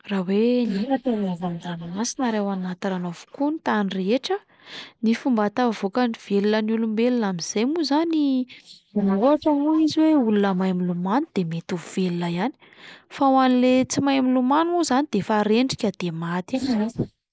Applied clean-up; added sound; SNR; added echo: neural mask model Resemble Enhance denoiser.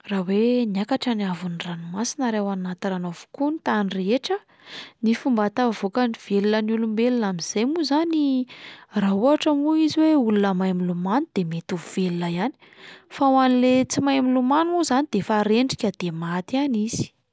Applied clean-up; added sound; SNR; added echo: none; none; none; none.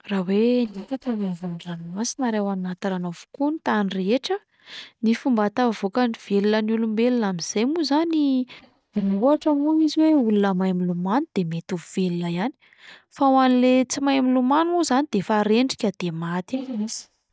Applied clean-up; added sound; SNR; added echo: neural mask model DeepFilterNet 3.